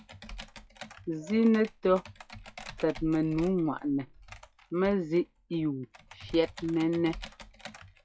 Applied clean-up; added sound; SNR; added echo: classical method log-MMSE.